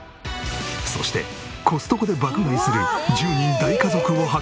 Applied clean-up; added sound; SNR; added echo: none; none; none; none.